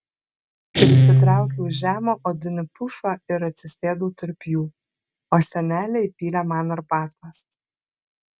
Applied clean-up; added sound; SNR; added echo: none; Guitar; -1 dB; none.